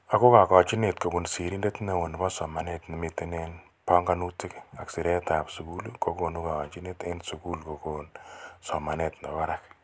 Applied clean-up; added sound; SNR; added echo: none; none; none; none.